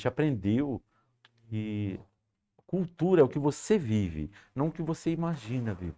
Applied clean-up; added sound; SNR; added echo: neural mask model RNNoise.